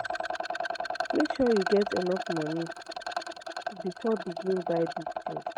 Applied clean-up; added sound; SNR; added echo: neural mask model RNNoise.